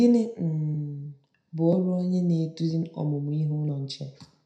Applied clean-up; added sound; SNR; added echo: none; none; none; reverberation time 0.4 s.